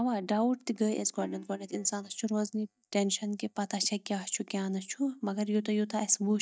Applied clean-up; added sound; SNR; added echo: neural mask model DeepFilterNet 3.